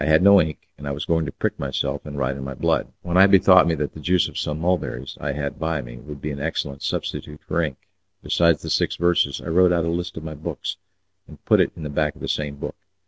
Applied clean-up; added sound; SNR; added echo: none; none; none; none.